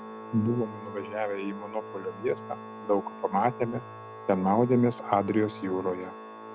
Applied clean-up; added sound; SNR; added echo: none; Organ; 13 dB; none.